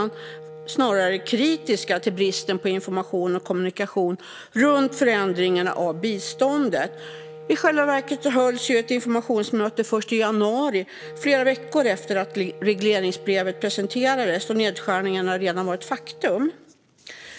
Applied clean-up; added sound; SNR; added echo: none; Wind instrument, woodwind instrument; 17 dB; none.